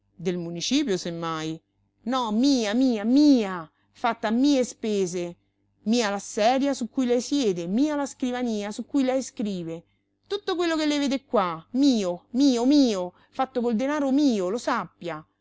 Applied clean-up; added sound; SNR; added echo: none; none; none; none.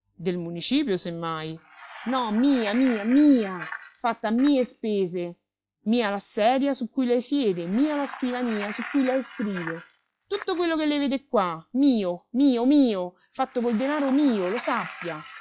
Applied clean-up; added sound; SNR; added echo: classical method log-MMSE.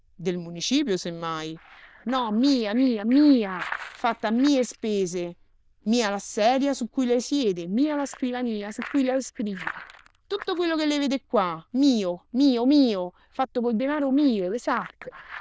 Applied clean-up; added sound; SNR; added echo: neural diffusion model UNIVERSE++.